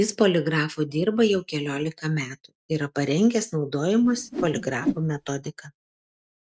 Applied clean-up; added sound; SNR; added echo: neural mask model RNNoise.